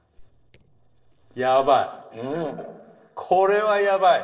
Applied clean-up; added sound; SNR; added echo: neural separator model SepFormer DNS4.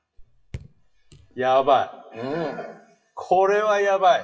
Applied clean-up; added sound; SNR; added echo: classical method WPE with log-MMSE.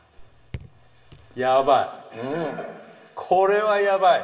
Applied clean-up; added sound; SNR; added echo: none; Raindrop / Drip; 19 dB; reverberation time 1.1 s.